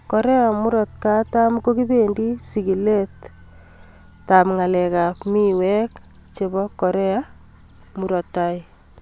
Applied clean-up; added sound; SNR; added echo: none; none; none; none.